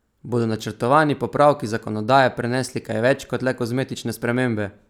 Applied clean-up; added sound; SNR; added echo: none; none; none; none.